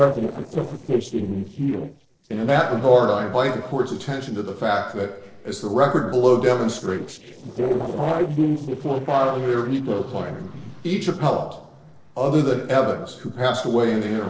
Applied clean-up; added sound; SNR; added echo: neural separator model SepFormer DNS4.